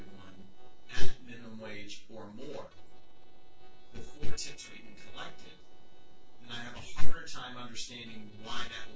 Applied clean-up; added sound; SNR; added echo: neural separator model SepFormer DNS4.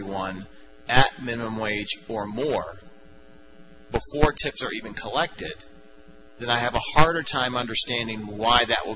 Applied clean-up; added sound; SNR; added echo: none; none; none; none.